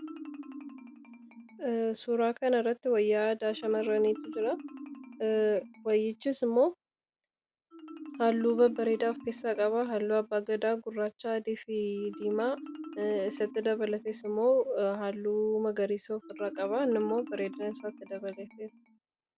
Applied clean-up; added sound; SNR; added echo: none; Marimba, xylophone; 16 dB; none.